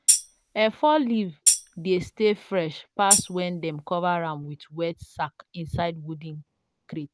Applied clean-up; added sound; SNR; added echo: none; Tambourine; -3 dB; none.